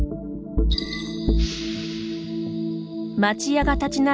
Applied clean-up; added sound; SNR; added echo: none; none; none; none.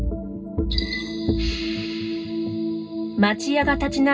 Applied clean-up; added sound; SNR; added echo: none; none; none; reverberation time 0.2 s.